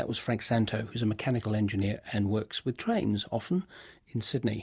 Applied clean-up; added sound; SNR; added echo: none; none; none; none.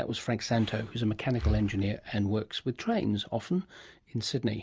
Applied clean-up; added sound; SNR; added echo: none; Breathing; 8 dB; none.